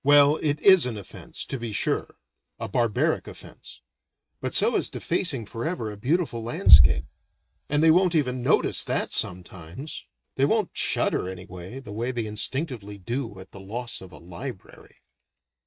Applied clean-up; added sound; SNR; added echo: neural mask model RNNoise.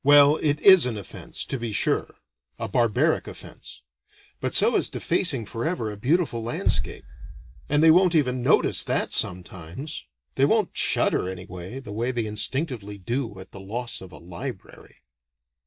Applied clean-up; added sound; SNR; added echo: neural mask model DeepFilterNet 3.